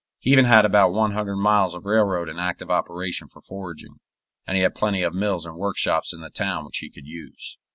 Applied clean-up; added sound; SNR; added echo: none; none; none; none.